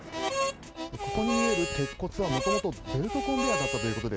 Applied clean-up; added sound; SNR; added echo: none; Harmonica; 1 dB; none.